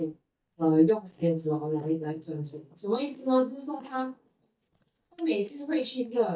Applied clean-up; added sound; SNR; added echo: neural mask model DeepFilterNet 3.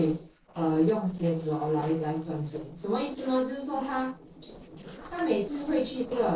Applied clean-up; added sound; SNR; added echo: neural separator model SepFormer DNS4.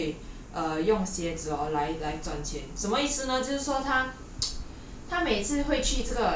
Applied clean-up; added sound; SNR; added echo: none; none; none; none.